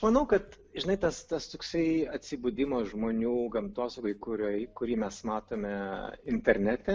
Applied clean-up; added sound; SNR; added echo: none; none; none; none.